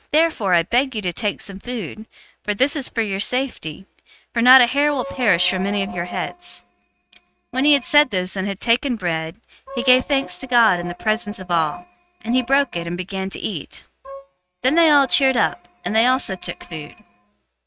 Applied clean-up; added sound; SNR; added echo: neural mask model RNNoise.